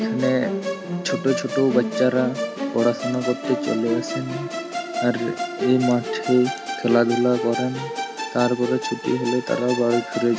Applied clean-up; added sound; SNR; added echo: none; Musical instrument; 5 dB; none.